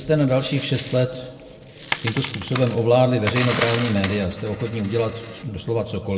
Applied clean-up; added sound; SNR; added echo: none; Coin (dropping); 8 dB; reverberation time 1.2 s.